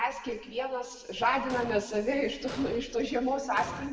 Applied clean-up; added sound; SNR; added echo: none; Explosion; 10 dB; reverberation time 1.7 s.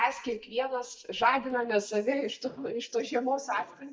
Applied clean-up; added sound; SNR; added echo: neural mask model DeepFilterNet 3.